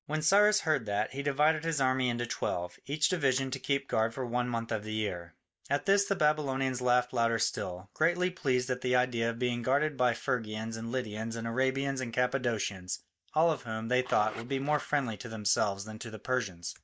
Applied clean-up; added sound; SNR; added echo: neural mask model DeepFilterNet 3.